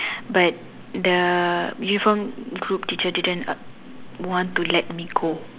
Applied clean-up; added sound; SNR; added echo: none; none; none; none.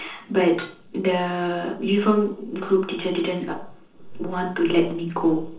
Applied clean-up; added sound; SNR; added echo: neural separator model SepFormer DNS4.